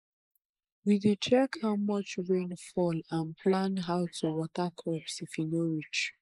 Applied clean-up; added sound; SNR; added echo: neural mask model Resemble Enhance denoiser.